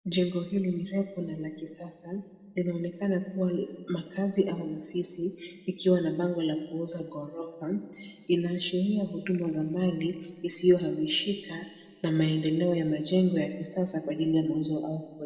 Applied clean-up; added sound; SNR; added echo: none; none; none; reverberation time 1.7 s.